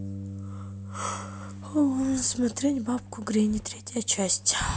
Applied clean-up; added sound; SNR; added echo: none; Bass guitar; 12 dB; none.